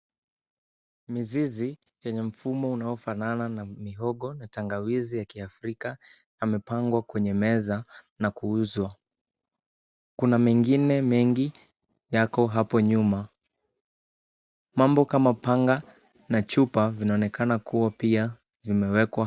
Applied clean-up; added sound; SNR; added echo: none; none; none; none.